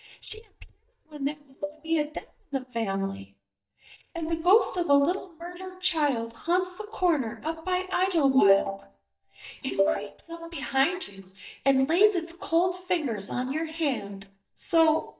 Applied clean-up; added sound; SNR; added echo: neural mask model DeepFilterNet 3.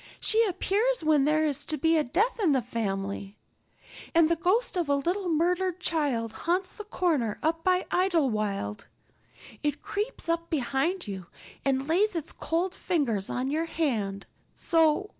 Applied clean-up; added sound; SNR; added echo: none; none; none; none.